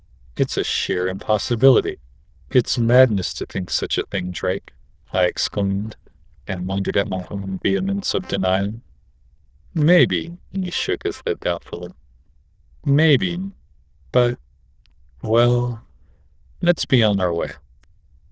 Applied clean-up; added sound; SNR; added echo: neural diffusion model UNIVERSE++.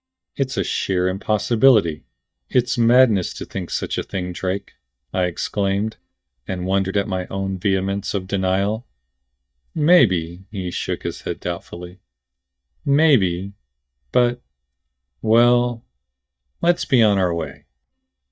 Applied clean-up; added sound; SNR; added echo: neural mask model DeepFilterNet 3.